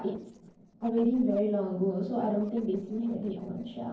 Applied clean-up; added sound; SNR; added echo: neural separator model SepFormer DNS4.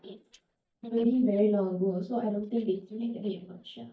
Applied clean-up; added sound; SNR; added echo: neural mask model DeepFilterNet 3.